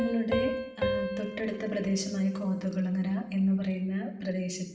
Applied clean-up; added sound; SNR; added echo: none; Piano; 6 dB; reverberation time 1.0 s.